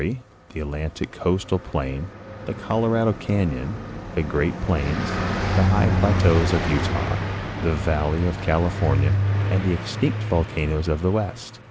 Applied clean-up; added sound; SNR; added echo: none; Car passing by; 2 dB; none.